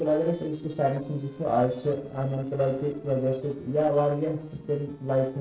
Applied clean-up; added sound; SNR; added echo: neural separator model SepFormer DNS4.